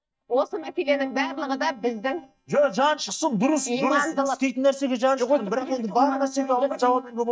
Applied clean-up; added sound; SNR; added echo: neural mask model DeepFilterNet 3.